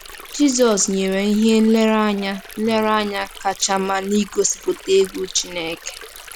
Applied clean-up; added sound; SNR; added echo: none; Stream; 19 dB; none.